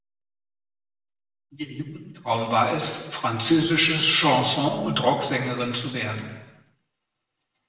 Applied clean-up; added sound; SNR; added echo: none; none; none; reverberation time 1.0 s.